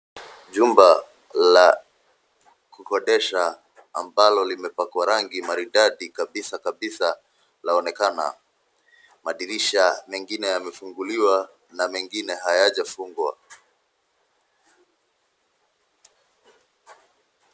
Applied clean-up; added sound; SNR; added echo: none; none; none; none.